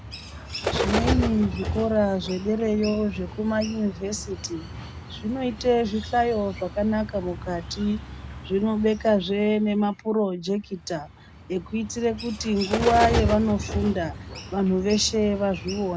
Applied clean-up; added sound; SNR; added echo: none; Bird; 7 dB; none.